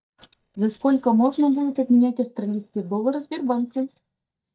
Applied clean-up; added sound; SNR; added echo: neural mask model DeepFilterNet 3.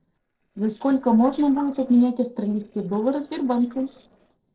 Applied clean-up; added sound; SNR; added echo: neural separator model SepFormer DNS4.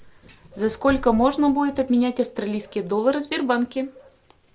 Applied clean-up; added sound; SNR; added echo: none; none; none; none.